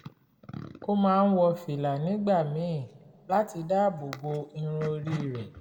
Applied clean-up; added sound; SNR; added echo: none; none; none; reverberation time 1.2 s.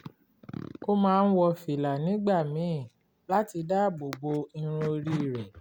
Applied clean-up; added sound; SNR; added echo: none; none; none; none.